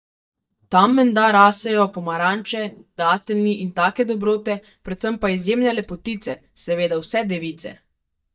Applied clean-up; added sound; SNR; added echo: neural mask model DeepFilterNet 3.